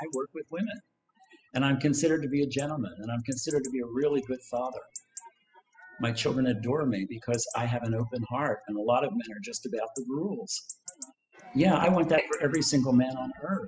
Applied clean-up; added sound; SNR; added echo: classical method spectral subtraction.